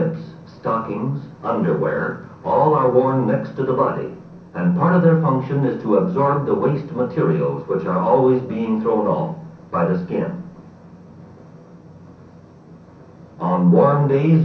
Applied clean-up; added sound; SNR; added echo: none; none; none; reverberation time 0.6 s.